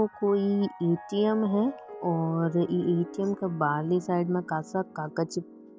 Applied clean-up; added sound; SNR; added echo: none; Piano; 17 dB; none.